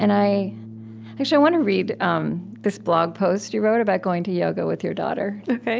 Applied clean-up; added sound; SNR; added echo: none; Bass guitar; 19 dB; none.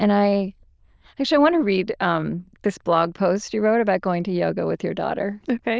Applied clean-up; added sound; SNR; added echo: neural diffusion model UNIVERSE++.